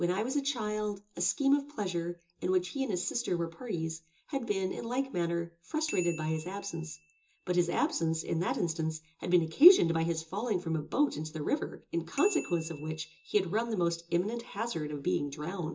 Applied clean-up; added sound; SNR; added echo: none; Bicycle bell; 19 dB; reverberation time 0.2 s.